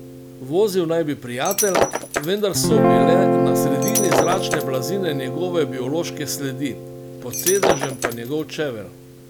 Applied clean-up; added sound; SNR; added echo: none; Shatter + Guitar; -2 dB; none.